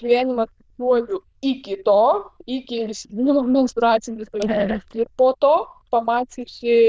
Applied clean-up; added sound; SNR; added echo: neural diffusion model UNIVERSE++.